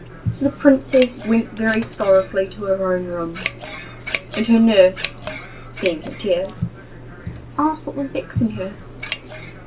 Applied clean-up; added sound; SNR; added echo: none; Scissors; 11 dB; reverberation time 0.2 s.